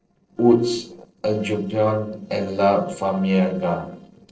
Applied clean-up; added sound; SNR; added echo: neural separator model SepFormer DNS4.